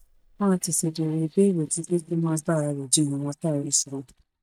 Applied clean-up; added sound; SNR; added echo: neural mask model DeepFilterNet 3.